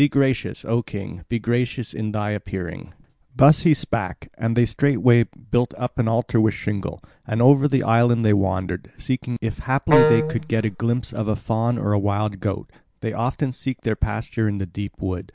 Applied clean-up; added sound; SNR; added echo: none; Wind instrument, woodwind instrument; -1 dB; none.